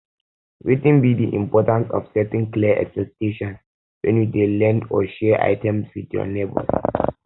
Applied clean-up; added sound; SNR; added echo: none; none; none; none.